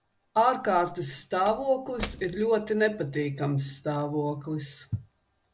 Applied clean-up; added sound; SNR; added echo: none; Slam / Wood; 19 dB; none.